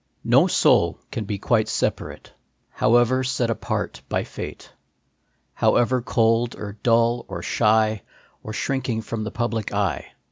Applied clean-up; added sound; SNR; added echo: none; none; none; none.